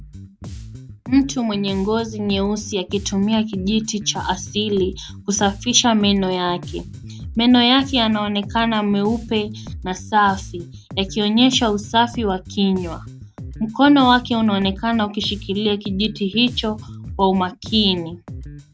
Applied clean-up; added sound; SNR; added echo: none; Bass guitar; 15 dB; none.